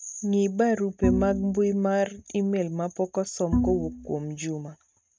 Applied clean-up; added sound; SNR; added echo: neural mask model RNNoise.